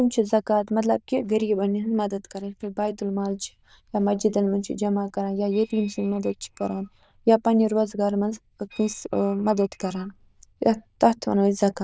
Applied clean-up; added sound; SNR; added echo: neural diffusion model UNIVERSE++.